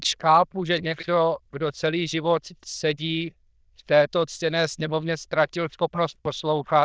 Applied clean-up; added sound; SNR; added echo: neural diffusion model UNIVERSE++.